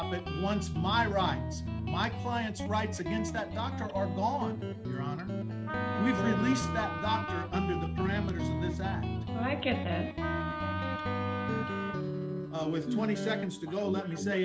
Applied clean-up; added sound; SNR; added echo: none; Guitar + Wind instrument, woodwind instrument; 0 dB; none.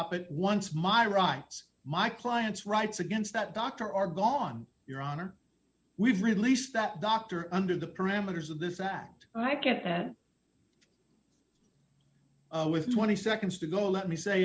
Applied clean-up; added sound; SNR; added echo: none; none; none; none.